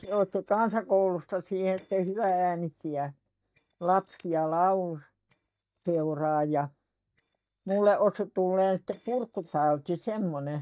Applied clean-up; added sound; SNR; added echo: neural mask model DeepFilterNet 3.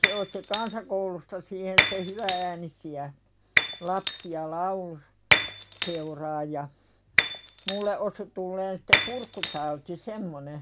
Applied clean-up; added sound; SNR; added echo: none; Shatter; -3 dB; none.